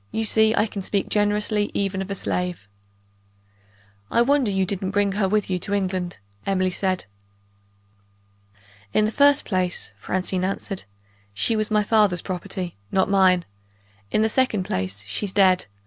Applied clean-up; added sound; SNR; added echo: none; none; none; none.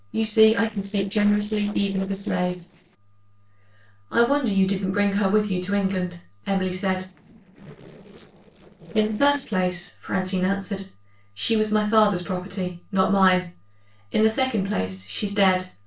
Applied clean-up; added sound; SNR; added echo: neural separator model SepFormer DNS4.